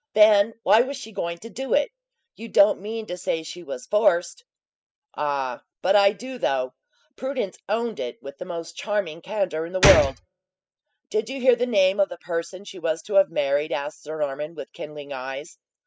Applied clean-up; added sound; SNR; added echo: classical method spectral subtraction.